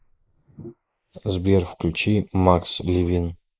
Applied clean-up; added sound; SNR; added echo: neural mask model Resemble Enhance denoiser.